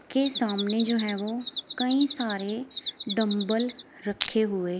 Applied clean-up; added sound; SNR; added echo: none; Bird vocalization, bird call, bird song + Crushing; 2 dB; none.